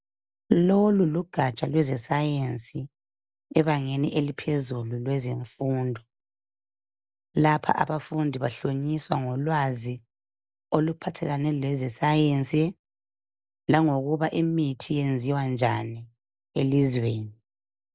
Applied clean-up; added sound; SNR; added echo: none; none; none; none.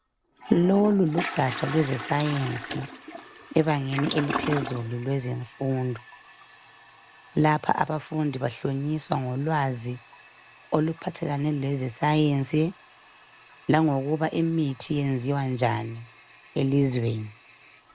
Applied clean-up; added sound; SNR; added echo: none; Toilet flush; 14 dB; none.